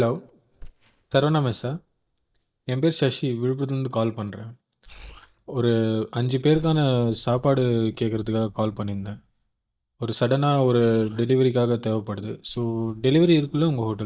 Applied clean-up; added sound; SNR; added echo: neural mask model DeepFilterNet 3.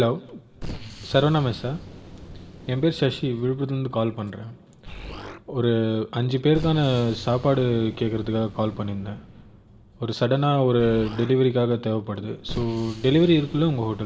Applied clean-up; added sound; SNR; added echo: none; Explosion; 16 dB; reverberation time 2.0 s.